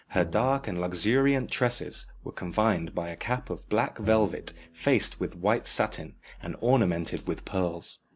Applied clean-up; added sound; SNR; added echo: none; Bowed string instrument; 17 dB; none.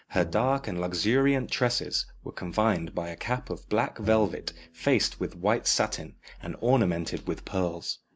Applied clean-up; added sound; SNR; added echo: neural mask model DeepFilterNet 3.